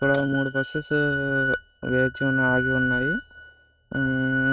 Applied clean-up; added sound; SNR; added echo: neural mask model RNNoise.